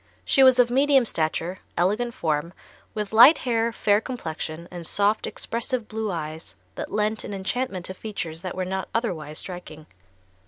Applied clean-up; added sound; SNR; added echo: none; none; none; none.